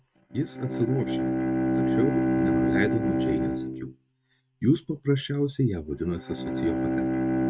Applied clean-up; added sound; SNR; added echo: neural mask model RNNoise.